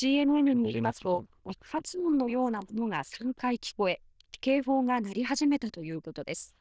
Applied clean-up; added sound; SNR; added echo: neural diffusion model UNIVERSE++.